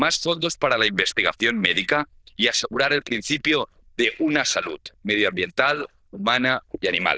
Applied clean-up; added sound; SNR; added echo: neural diffusion model UNIVERSE++.